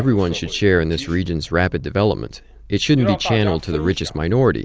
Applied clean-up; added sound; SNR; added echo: none; none; none; none.